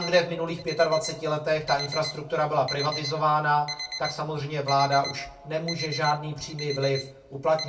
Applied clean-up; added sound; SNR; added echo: none; Alarm; 11 dB; reverberation time 0.2 s.